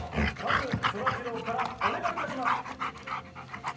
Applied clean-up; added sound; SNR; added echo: none; Dog; -5 dB; reverberation time 0.8 s.